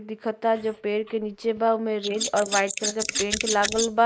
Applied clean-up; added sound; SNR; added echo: neural mask model Resemble Enhance denoiser.